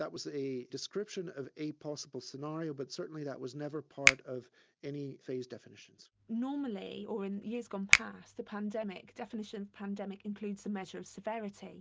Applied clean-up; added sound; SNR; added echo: none; Finger snapping; -5 dB; none.